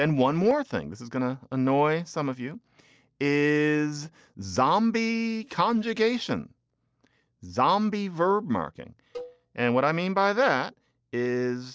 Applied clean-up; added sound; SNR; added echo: neural separator model SepFormer DNS4.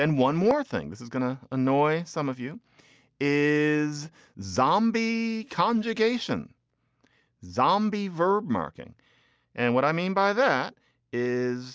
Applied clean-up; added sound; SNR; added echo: none; none; none; none.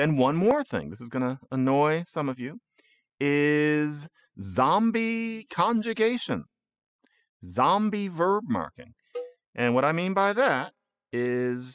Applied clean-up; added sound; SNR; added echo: classical method spectral subtraction.